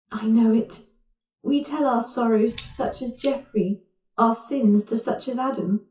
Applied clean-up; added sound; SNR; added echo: classical method WPE with log-MMSE.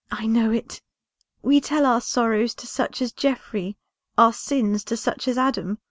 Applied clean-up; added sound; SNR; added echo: none; none; none; none.